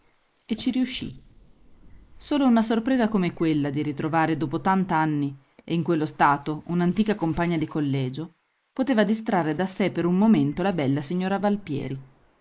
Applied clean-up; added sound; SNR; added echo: neural mask model Resemble Enhance denoiser.